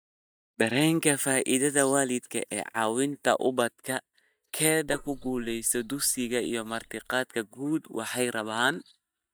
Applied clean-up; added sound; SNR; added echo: neural mask model DeepFilterNet 3.